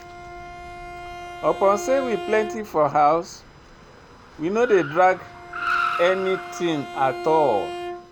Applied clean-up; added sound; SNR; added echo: none; Bowed string instrument + Car; 9 dB; none.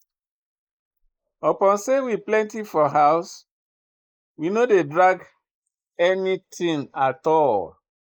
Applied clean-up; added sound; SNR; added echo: neural mask model Resemble Enhance denoiser.